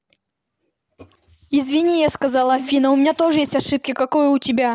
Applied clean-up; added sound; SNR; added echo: neural mask model Resemble Enhance denoiser.